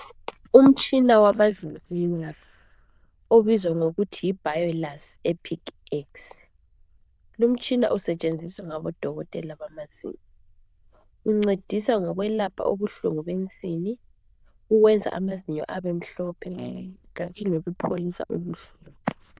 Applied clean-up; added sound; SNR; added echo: neural diffusion model UNIVERSE++.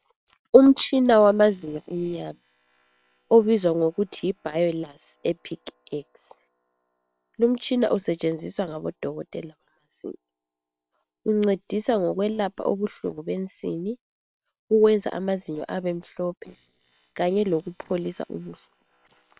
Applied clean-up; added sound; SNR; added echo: neural separator model SepFormer WHAM!.